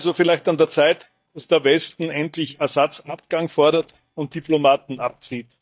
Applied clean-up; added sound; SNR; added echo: neural mask model DeepFilterNet 3.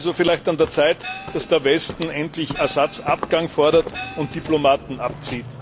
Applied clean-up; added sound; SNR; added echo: none; Gong + Walk, footsteps; 13 dB; none.